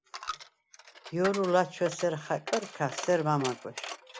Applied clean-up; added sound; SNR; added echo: none; Coin (dropping); 11 dB; none.